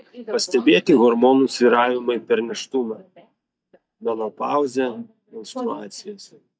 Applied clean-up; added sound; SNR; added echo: neural mask model DeepFilterNet 3.